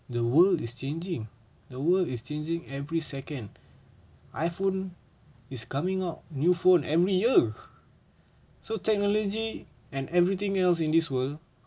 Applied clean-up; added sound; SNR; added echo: none; none; none; none.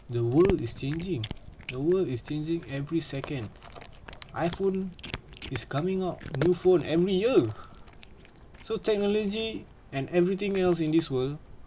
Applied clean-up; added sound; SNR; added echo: none; Cat; 14 dB; none.